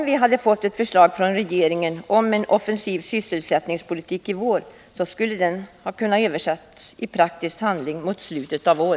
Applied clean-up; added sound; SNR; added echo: none; none; none; none.